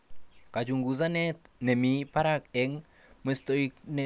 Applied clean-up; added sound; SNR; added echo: none; none; none; none.